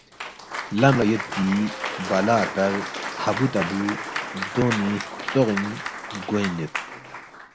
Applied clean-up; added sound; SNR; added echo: none; Applause / Cheering; 7 dB; none.